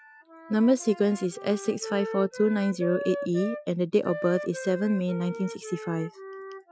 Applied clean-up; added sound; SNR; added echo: classical method Wiener filter.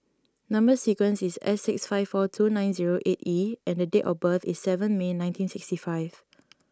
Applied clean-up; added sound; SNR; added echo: none; none; none; none.